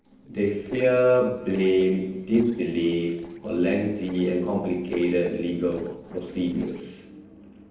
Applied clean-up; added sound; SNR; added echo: neural separator model SepFormer DNS4.